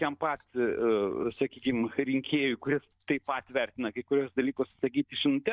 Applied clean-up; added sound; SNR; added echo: neural mask model DeepFilterNet 3.